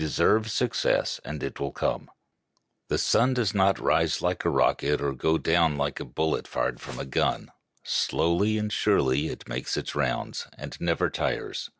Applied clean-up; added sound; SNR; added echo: none; Whoosh, swoosh, swish; 19 dB; none.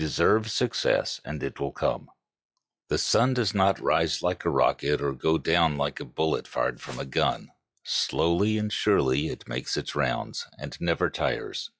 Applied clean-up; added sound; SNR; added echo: classical method log-MMSE.